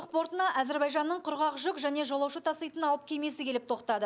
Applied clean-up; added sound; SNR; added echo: none; none; none; none.